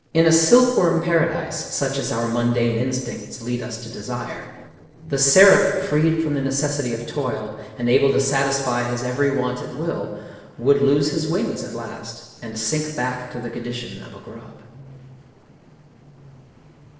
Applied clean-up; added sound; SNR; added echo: neural separator model SepFormer DNS4.